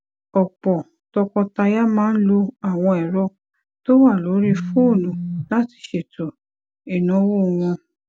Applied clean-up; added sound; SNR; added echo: none; Telephone; 6 dB; none.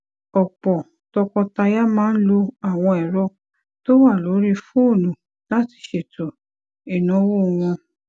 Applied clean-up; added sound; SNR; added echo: none; none; none; none.